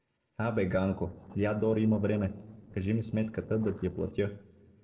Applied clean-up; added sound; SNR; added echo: neural separator model SepFormer DNS4.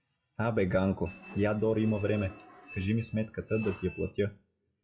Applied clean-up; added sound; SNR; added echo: classical method WPE with log-MMSE.